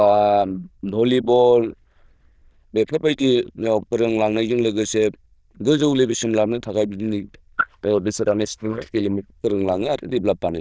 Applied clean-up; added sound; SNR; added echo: neural diffusion model UNIVERSE++.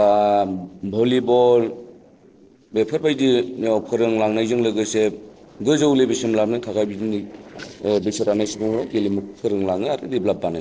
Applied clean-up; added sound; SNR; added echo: neural separator model SepFormer DNS4.